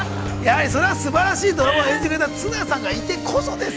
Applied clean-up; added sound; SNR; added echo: none; Bowed string instrument; 9 dB; none.